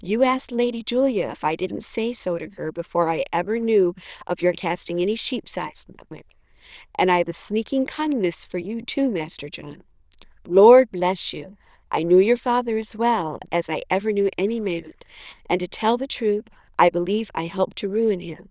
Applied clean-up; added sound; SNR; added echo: neural diffusion model UNIVERSE++.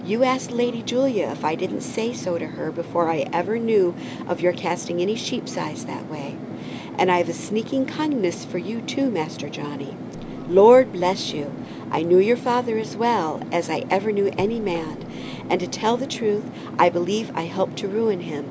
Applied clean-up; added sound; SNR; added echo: none; Fixed-wing aircraft, airplane; 11 dB; none.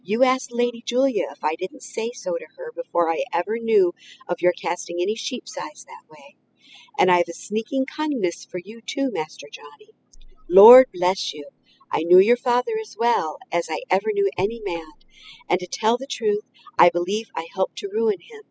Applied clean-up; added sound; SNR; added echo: classical method spectral subtraction.